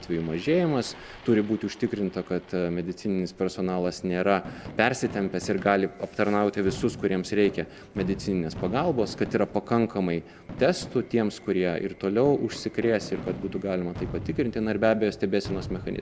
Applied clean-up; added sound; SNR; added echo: none; Fireworks; 15 dB; none.